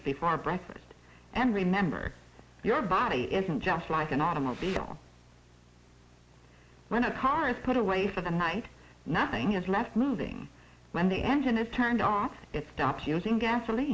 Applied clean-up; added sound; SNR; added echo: none; Thump, thud; 11 dB; none.